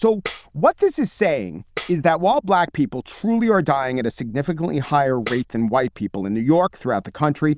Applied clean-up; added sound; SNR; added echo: neural diffusion model UNIVERSE++.